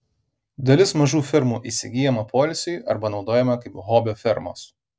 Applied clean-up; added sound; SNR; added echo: none; none; none; none.